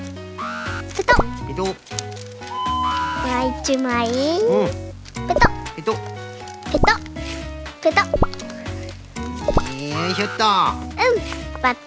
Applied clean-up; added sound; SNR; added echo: none; Bird + Alarm; 12 dB; none.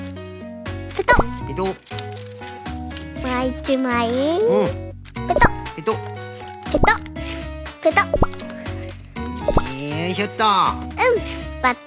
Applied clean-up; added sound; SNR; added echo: none; none; none; none.